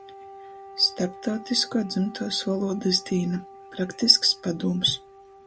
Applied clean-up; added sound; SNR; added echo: none; Wind instrument, woodwind instrument; 18 dB; none.